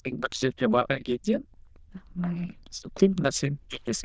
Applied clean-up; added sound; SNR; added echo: neural diffusion model UNIVERSE++.